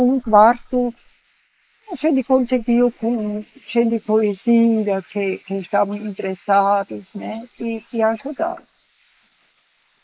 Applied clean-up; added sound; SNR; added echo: neural mask model Resemble Enhance denoiser.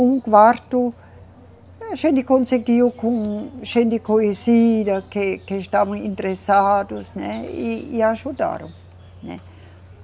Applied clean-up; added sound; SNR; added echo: none; none; none; none.